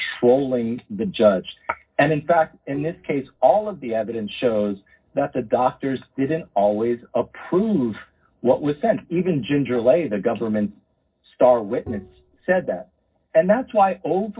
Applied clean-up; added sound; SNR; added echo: neural separator model SepFormer DNS4.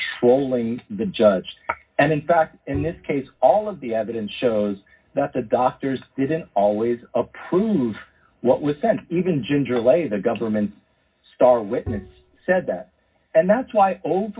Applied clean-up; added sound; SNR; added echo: none; Bowed string instrument; 13 dB; reverberation time 0.4 s.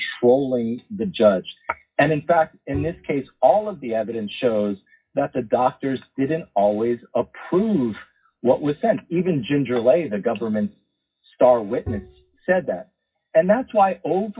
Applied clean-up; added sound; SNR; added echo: classical method WPE with log-MMSE.